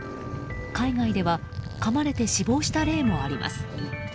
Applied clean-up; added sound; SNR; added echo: none; Fart; 17 dB; none.